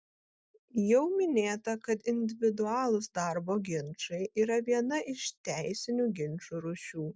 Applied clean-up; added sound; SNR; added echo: none; none; none; none.